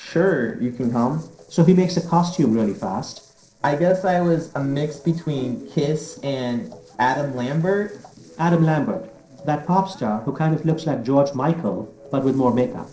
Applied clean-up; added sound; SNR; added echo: neural separator model SepFormer DNS4.